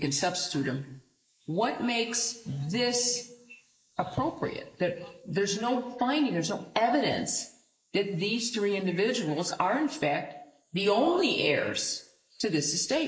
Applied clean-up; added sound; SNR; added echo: neural mask model Resemble Enhance denoiser.